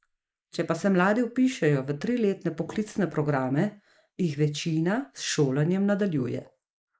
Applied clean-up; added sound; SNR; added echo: neural mask model Resemble Enhance denoiser.